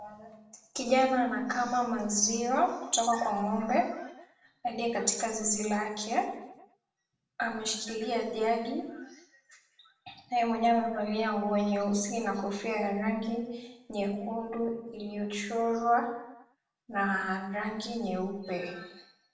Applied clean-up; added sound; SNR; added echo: none; none; none; reverberation time 0.7 s.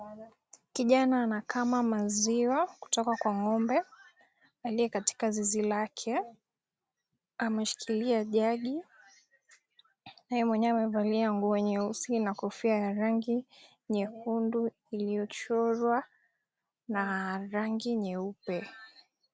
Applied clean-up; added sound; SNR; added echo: none; none; none; none.